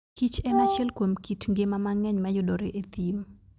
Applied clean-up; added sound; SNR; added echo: none; Wind instrument, woodwind instrument; 0 dB; none.